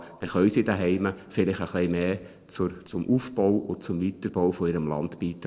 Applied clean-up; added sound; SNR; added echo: neural separator model SepFormer DNS4.